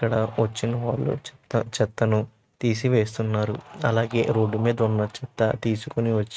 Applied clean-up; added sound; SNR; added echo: neural mask model RNNoise.